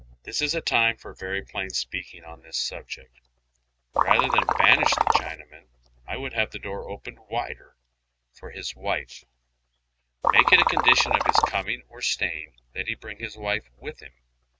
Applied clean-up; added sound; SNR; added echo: neural mask model RNNoise.